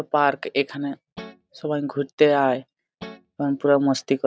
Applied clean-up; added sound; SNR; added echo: none; Guitar; 18 dB; none.